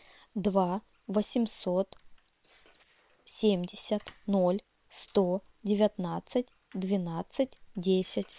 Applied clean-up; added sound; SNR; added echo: neural separator model SepFormer WHAM!.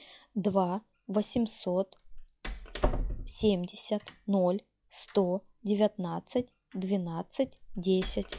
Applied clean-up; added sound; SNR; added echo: classical method log-MMSE.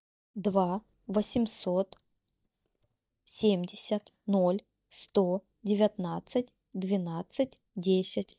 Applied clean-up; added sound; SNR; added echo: neural mask model DeepFilterNet 3.